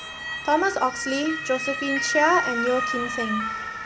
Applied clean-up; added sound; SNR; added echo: none; Motor vehicle (road) / Siren; 4 dB; none.